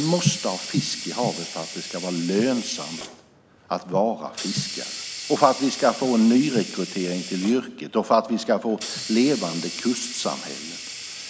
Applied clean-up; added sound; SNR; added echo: none; Hiss; 11 dB; none.